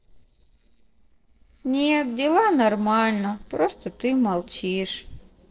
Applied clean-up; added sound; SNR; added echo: neural separator model SepFormer DNS4.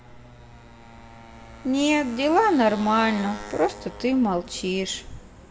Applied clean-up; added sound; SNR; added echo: none; Motorcycle; 16 dB; reverberation time 1.0 s.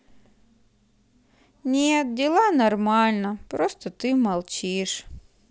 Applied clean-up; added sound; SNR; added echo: none; none; none; none.